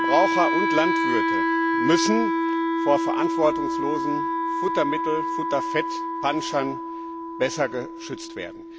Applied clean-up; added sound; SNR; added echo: none; Wind instrument, woodwind instrument; -2 dB; none.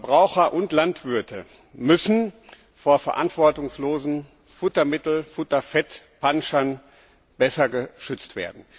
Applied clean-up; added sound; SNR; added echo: none; none; none; none.